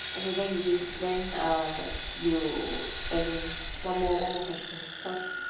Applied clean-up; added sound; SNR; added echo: none; Sawing; 5 dB; reverberation time 0.7 s.